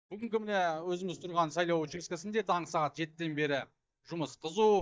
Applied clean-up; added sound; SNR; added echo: neural mask model DeepFilterNet 3.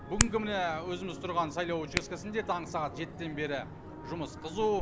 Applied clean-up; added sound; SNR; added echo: none; Hands; 5 dB; none.